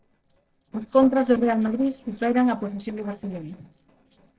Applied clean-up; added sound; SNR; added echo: neural separator model SepFormer DNS4.